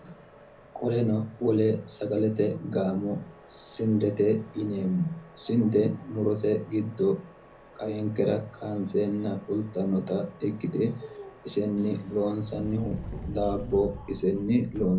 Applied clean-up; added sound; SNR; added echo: none; Subway, metro, underground; 18 dB; reverberation time 0.4 s.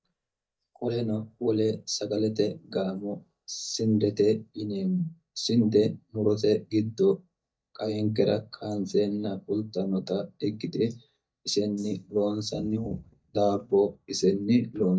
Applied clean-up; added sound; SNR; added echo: neural mask model DeepFilterNet 3.